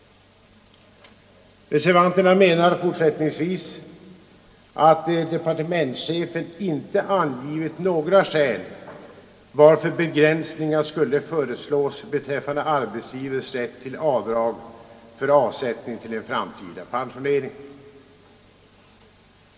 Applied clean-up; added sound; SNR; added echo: none; none; none; reverberation time 2.0 s.